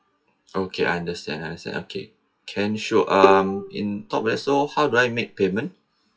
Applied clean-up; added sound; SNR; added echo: classical method WPE with log-MMSE.